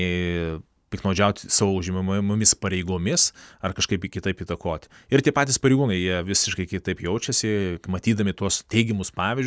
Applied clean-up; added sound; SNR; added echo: none; none; none; none.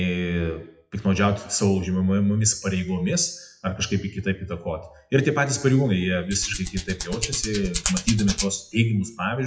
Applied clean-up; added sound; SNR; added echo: classical method WPE with log-MMSE.